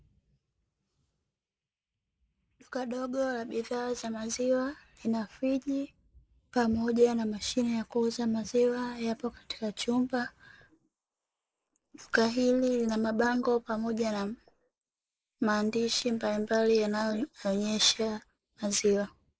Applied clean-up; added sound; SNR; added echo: neural mask model Resemble Enhance denoiser.